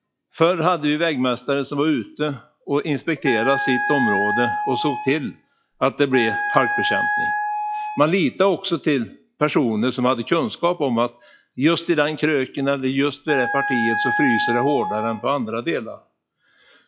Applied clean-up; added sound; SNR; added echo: classical method log-MMSE.